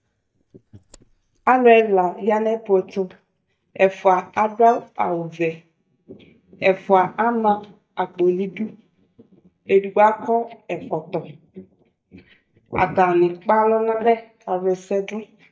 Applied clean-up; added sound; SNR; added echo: neural mask model DeepFilterNet 3.